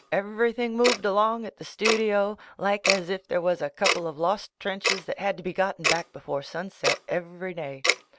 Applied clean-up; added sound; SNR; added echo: none; Tick-tock; 4 dB; none.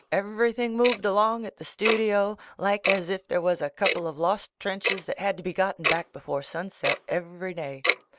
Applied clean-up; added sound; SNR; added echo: neural mask model Resemble Enhance denoiser.